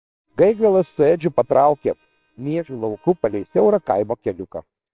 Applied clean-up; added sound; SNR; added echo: neural separator model SepFormer WHAMR!.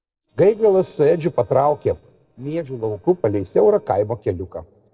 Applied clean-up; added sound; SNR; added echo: neural separator model SepFormer DNS4.